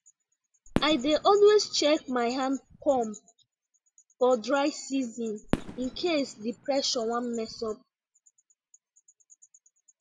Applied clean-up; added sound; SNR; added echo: none; Fireworks; 10 dB; none.